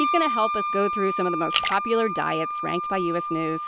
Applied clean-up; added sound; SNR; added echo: none; Splash, splatter + Wind instrument, woodwind instrument; 0 dB; none.